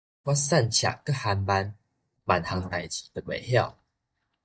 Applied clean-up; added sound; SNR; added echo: neural mask model DeepFilterNet 3.